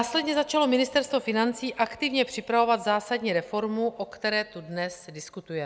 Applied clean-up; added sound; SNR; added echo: none; none; none; none.